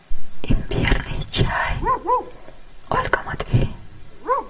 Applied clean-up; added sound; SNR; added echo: none; Bark; 8 dB; reverberation time 0.4 s.